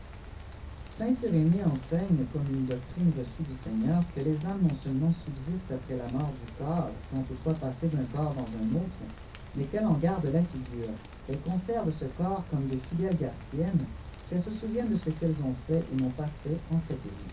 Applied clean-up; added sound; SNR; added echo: none; Rain; 13 dB; reverberation time 0.3 s.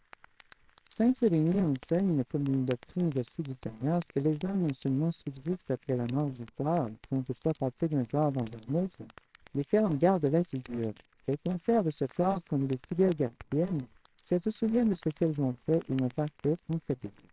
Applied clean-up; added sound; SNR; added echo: neural separator model SepFormer WHAMR!.